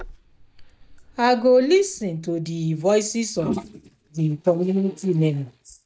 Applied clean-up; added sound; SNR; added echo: neural mask model DeepFilterNet 3.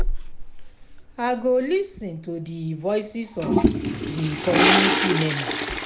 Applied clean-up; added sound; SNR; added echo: none; Toilet flush; -2 dB; none.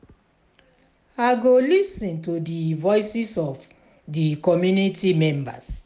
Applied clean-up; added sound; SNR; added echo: none; none; none; none.